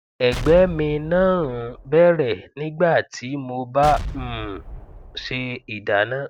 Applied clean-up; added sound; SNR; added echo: none; Explosion; 12 dB; none.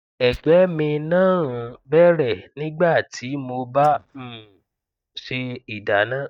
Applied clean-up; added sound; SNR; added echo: neural mask model DeepFilterNet 3.